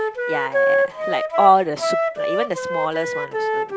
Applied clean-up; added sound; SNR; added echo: none; Wind instrument, woodwind instrument; -1 dB; none.